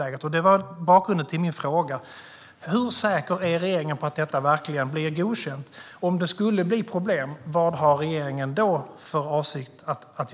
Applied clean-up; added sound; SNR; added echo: none; none; none; none.